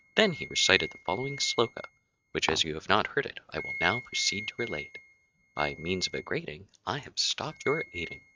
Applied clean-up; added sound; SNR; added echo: neural mask model RNNoise.